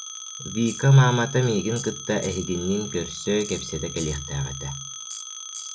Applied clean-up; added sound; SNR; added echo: none; Telephone + Tools; 12 dB; none.